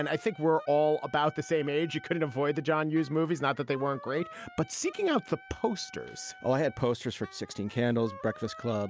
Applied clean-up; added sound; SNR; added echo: none; Wind instrument, woodwind instrument; 20 dB; none.